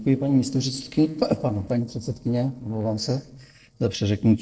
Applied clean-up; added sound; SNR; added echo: neural separator model SepFormer DNS4.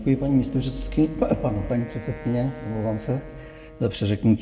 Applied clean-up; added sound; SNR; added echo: none; Wind instrument, woodwind instrument; 18 dB; reverberation time 1.0 s.